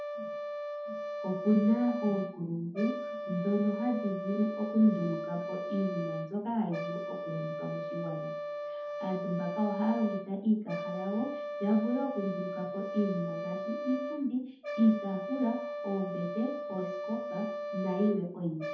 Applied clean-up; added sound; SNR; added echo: none; Brass instrument; 6 dB; reverberation time 0.6 s.